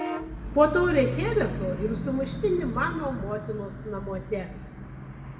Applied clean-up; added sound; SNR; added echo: none; Bus / Vehicle horn, car horn, honking; 6 dB; reverberation time 1.5 s.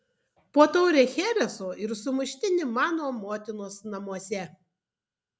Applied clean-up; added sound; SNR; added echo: none; none; none; none.